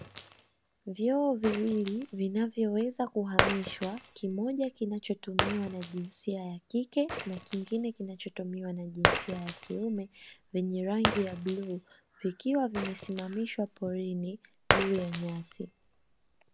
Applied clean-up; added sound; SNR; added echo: none; Shatter; 1 dB; none.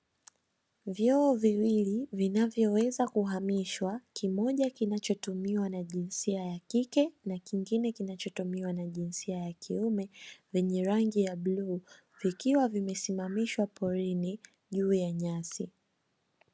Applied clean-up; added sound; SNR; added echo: none; none; none; none.